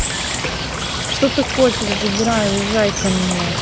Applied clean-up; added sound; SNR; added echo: none; Water / Bird; 2 dB; none.